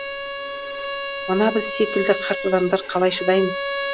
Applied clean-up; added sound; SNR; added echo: none; Bowed string instrument; 6 dB; none.